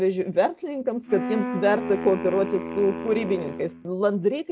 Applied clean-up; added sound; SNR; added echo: none; Wind instrument, woodwind instrument; 8 dB; none.